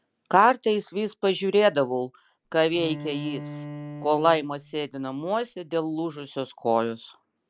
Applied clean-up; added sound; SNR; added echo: none; Bowed string instrument; 13 dB; none.